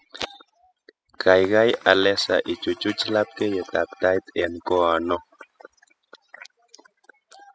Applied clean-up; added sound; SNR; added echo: classical method spectral subtraction.